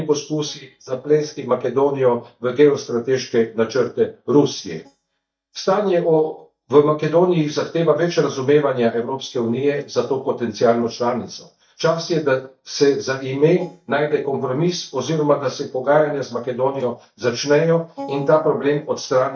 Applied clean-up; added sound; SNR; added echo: neural mask model DeepFilterNet 3.